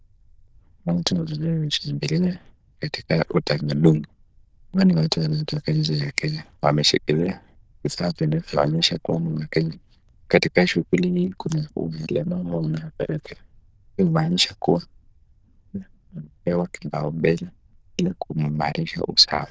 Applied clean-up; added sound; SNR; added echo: neural diffusion model UNIVERSE++.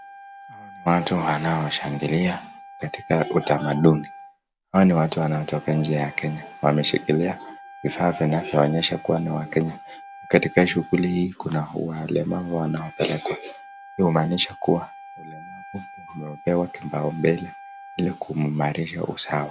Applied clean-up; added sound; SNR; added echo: none; Wind instrument, woodwind instrument; 19 dB; none.